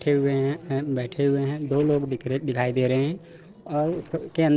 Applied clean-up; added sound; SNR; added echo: neural separator model SepFormer DNS4.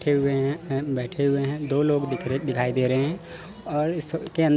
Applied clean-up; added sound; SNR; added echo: none; none; none; none.